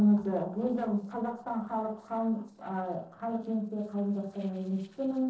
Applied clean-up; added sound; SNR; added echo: neural separator model SepFormer DNS4.